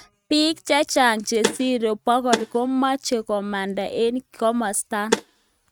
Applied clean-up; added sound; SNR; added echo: neural mask model RNNoise.